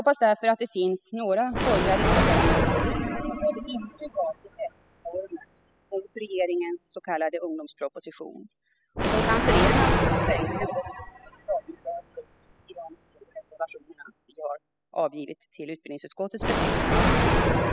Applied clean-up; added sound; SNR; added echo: classical method spectral subtraction.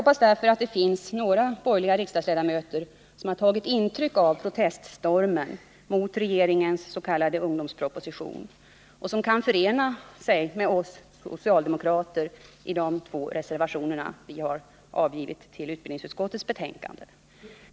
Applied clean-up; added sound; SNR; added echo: none; none; none; none.